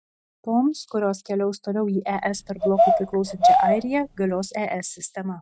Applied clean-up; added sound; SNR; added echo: none; Bird vocalization, bird call, bird song; -4 dB; none.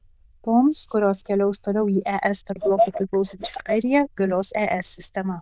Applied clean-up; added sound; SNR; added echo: neural diffusion model UNIVERSE++.